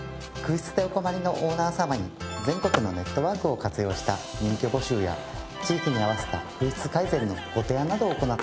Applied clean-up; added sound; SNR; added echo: none; Skateboard; 13 dB; none.